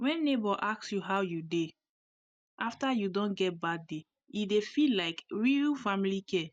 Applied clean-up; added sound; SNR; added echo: none; none; none; none.